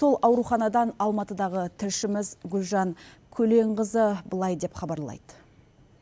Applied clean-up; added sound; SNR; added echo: none; none; none; none.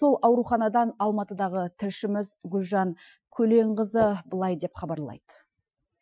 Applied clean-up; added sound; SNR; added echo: classical method Wiener filter.